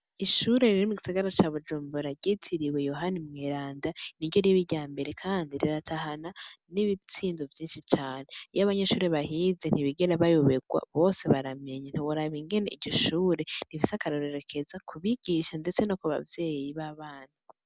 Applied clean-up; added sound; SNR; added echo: none; none; none; none.